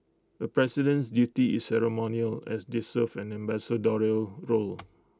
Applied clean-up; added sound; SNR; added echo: none; none; none; none.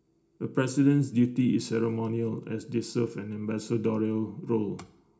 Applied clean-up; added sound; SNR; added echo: none; none; none; reverberation time 0.4 s.